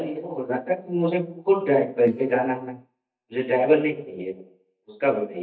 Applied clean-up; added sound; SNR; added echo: neural mask model DeepFilterNet 3.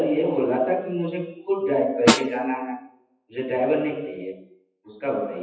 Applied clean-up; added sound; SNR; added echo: classical method WPE with log-MMSE.